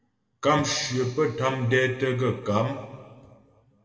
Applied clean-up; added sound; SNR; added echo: none; none; none; reverberation time 1.5 s.